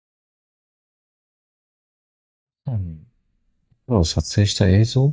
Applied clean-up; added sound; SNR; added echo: neural mask model DeepFilterNet 3.